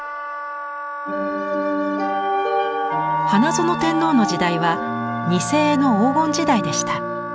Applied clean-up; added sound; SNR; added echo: none; Wind instrument, woodwind instrument; 9 dB; none.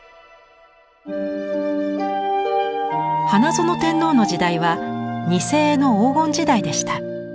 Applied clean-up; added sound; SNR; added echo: none; none; none; none.